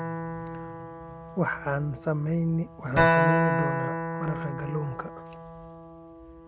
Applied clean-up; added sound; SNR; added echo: none; Acoustic guitar; -2 dB; none.